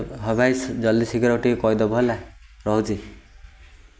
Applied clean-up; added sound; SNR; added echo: none; none; none; none.